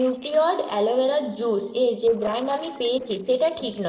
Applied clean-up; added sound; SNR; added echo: neural separator model SepFormer DNS4.